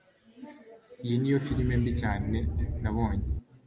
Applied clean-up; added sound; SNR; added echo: none; Wind; 0 dB; none.